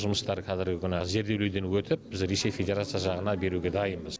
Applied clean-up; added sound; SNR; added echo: none; none; none; none.